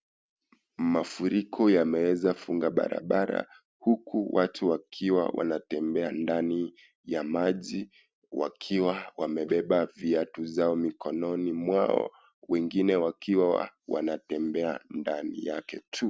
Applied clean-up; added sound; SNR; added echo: none; none; none; none.